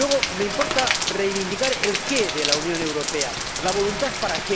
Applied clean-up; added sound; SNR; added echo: none; Rain; 1 dB; none.